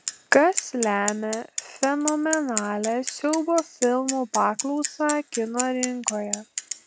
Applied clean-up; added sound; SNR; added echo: none; Bicycle; 8 dB; none.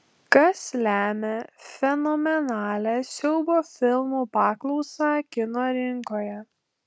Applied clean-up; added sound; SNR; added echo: none; none; none; none.